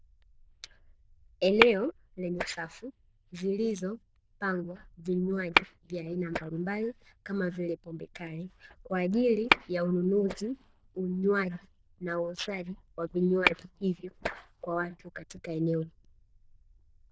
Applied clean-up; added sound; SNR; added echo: neural diffusion model UNIVERSE++.